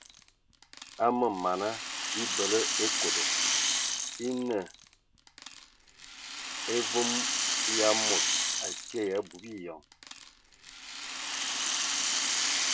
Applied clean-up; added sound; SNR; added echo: none; Rattle; -3 dB; none.